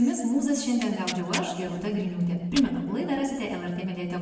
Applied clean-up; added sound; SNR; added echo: none; Tearing; 12 dB; reverberation time 1.2 s.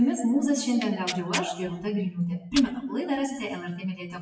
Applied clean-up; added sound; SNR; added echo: classical method WPE with log-MMSE.